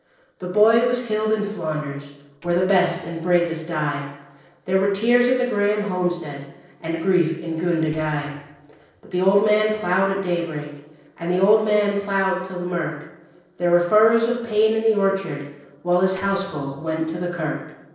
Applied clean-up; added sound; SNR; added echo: neural separator model SepFormer DNS4.